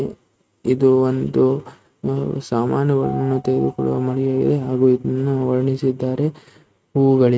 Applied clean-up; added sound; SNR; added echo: neural mask model RNNoise.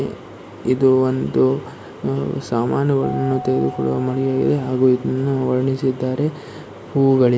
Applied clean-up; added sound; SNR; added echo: none; Keyboard (musical); 20 dB; none.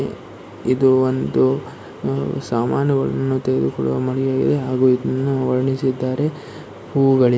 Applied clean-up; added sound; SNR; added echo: none; none; none; none.